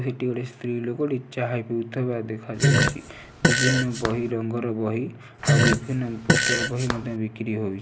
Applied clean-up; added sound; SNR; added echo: none; Fart; -4 dB; none.